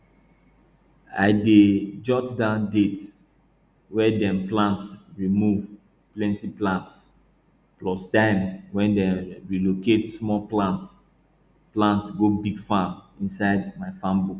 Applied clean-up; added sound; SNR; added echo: none; none; none; none.